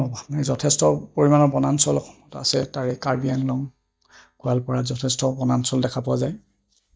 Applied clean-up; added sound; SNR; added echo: neural mask model DeepFilterNet 3.